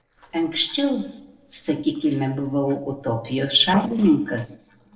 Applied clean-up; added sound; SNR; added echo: neural separator model SepFormer DNS4.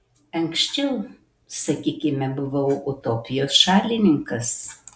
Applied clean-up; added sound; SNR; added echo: none; none; none; none.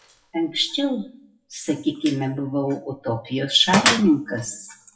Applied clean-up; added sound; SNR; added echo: classical method WPE with log-MMSE.